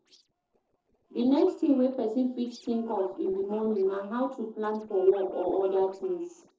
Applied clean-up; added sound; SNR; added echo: neural separator model SepFormer DNS4.